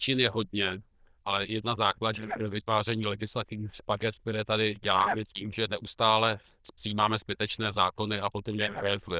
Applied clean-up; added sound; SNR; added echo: neural diffusion model UNIVERSE++.